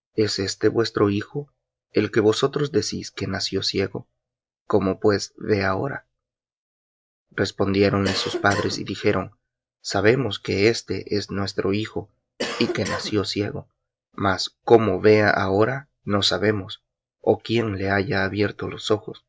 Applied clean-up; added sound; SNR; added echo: none; Cough; 7 dB; none.